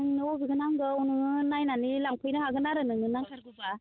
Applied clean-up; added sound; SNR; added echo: none; none; none; none.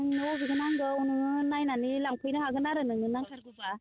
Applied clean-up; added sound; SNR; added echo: none; Doorbell; 4 dB; none.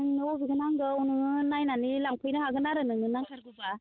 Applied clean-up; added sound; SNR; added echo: neural mask model Resemble Enhance denoiser.